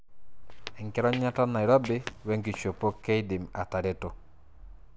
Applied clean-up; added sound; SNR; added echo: none; Squeak / Walk, footsteps; 15 dB; none.